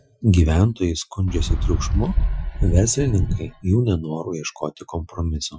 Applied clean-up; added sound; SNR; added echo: classical method Wiener filter.